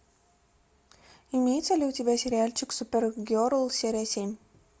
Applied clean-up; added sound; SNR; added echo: none; none; none; none.